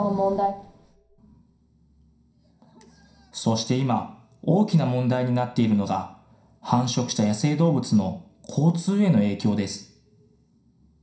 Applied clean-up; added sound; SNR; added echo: none; none; none; reverberation time 0.5 s.